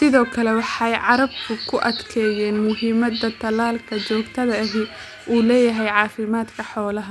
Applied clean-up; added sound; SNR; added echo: none; none; none; none.